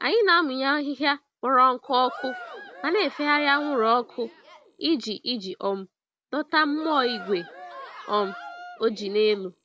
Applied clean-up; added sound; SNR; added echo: none; Cheering; 15 dB; none.